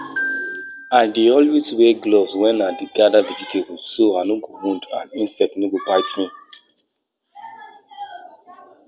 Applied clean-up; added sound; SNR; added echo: none; Glockenspiel; 13 dB; none.